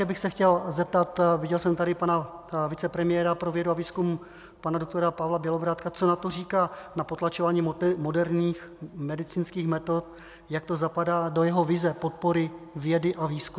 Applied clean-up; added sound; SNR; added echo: none; none; none; none.